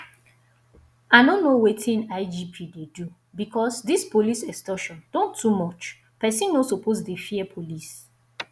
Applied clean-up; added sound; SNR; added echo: none; none; none; none.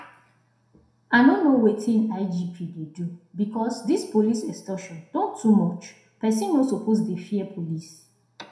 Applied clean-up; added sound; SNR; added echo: none; none; none; reverberation time 0.5 s.